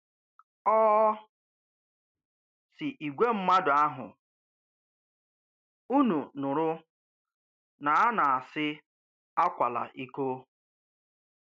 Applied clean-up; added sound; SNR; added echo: none; none; none; none.